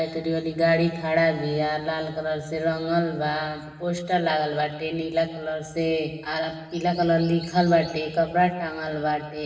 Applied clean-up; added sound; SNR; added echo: none; none; none; reverberation time 1.2 s.